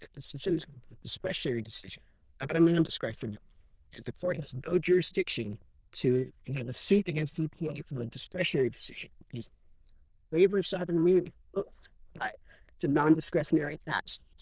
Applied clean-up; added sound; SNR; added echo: neural diffusion model UNIVERSE++.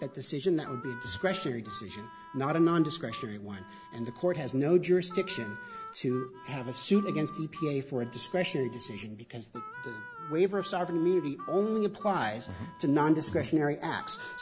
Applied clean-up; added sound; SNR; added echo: none; Harmonica; 15 dB; none.